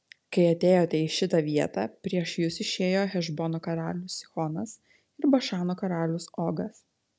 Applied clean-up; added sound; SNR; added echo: none; none; none; none.